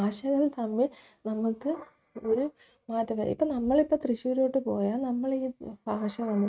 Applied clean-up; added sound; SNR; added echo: neural mask model RNNoise.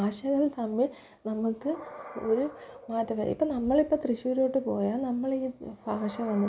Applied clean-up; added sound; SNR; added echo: none; Animal; 20 dB; none.